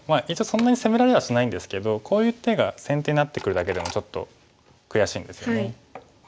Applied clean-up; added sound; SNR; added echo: none; none; none; none.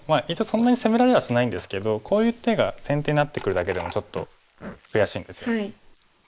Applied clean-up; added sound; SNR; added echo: neural mask model Resemble Enhance denoiser.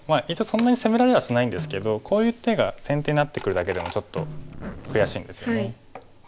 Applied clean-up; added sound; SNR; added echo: none; Snare drum + Zipper (clothing); 15 dB; none.